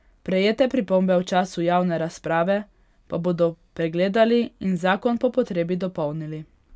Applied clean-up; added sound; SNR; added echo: none; none; none; none.